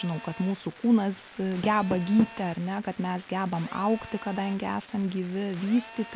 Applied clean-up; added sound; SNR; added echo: none; Telephone + Door; 14 dB; none.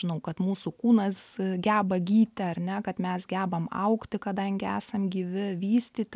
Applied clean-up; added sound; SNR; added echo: none; none; none; none.